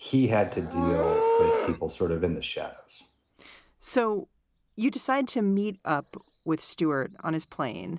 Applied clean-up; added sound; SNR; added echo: none; Livestock, farm animals, working animals; 5 dB; none.